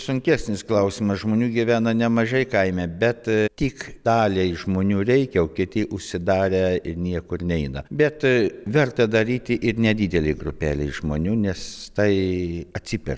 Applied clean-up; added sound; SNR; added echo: none; none; none; none.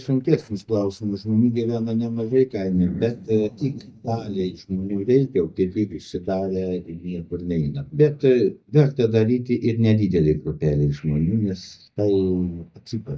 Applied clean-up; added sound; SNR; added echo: neural mask model DeepFilterNet 3.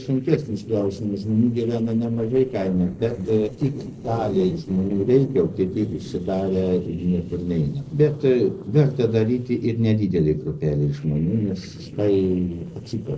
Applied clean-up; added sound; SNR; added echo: neural separator model SepFormer DNS4.